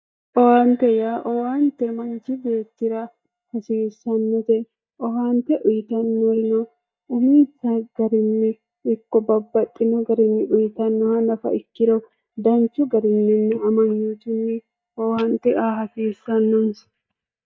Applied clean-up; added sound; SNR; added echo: neural mask model DeepFilterNet 3.